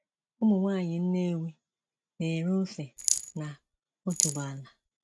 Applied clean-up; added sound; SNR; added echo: neural mask model RNNoise.